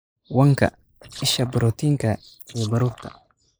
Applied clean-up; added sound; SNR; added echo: neural mask model Resemble Enhance denoiser.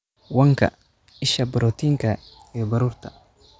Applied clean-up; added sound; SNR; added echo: none; none; none; none.